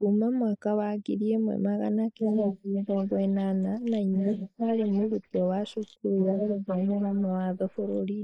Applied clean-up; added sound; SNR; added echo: neural mask model Resemble Enhance denoiser.